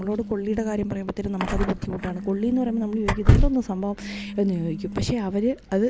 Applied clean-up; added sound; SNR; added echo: none; Door / Car; -1 dB; none.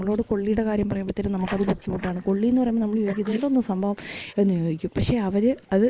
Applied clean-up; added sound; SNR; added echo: neural mask model Resemble Enhance denoiser.